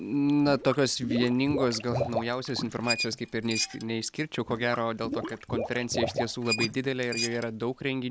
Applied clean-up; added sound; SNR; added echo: none; Liquid + Squeak; 6 dB; none.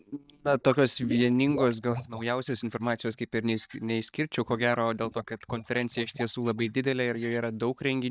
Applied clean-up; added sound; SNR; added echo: neural mask model DeepFilterNet 3.